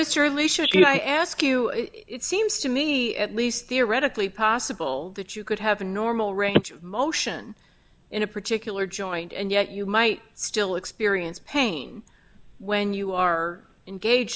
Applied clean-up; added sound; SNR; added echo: none; none; none; none.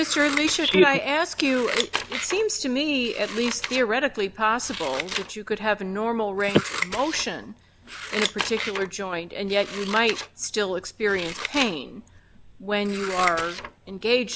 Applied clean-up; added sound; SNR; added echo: none; Scissors; 9 dB; none.